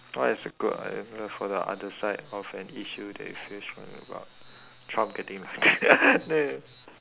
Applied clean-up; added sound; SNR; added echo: none; none; none; none.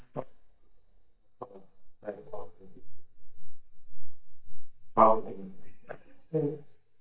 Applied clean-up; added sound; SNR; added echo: neural mask model DeepFilterNet 3.